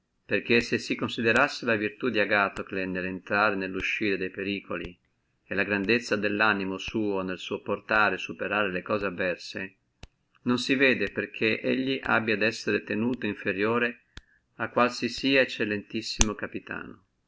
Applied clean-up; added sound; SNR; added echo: none; Hands; 15 dB; none.